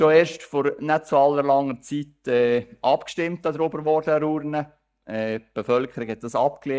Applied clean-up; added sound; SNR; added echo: neural mask model DeepFilterNet 3.